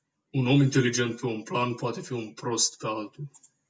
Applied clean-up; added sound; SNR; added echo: none; none; none; none.